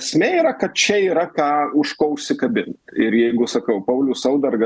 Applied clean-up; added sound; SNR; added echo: none; none; none; none.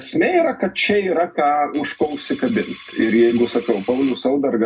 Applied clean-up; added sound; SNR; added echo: none; Coin (dropping); 13 dB; reverberation time 0.2 s.